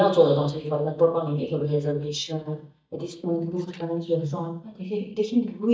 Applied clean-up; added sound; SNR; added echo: neural mask model DeepFilterNet 3.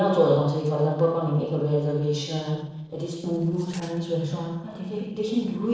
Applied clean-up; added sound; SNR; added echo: neural separator model SepFormer DNS4.